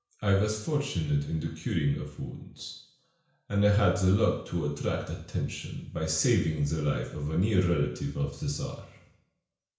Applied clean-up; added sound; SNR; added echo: none; none; none; reverberation time 0.5 s.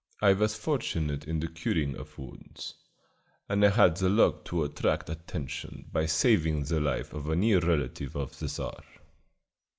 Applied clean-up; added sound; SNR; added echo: none; none; none; none.